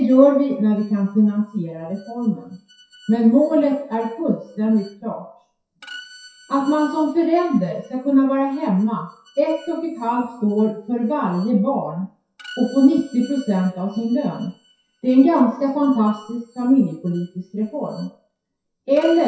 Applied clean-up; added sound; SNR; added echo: classical method WPE with log-MMSE.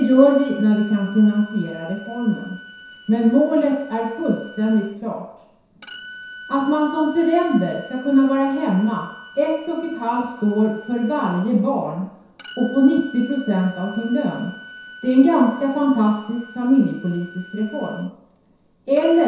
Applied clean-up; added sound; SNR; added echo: none; Bowed string instrument; 19 dB; reverberation time 0.7 s.